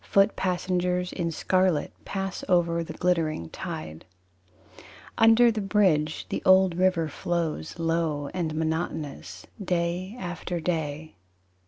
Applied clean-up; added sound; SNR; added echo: none; none; none; none.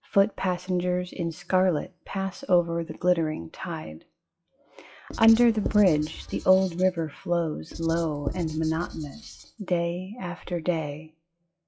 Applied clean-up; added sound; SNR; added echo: classical method WPE with log-MMSE.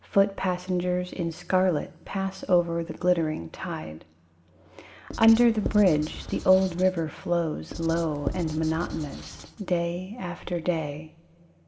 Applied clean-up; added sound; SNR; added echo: none; Writing; 11 dB; reverberation time 2.5 s.